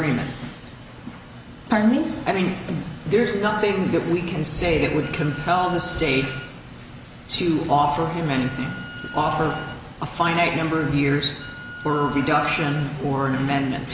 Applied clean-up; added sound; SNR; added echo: none; Wind instrument, woodwind instrument; 17 dB; none.